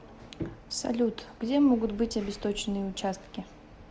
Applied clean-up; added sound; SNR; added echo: none; none; none; none.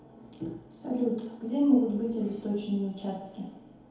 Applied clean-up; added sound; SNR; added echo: none; none; none; reverberation time 1.9 s.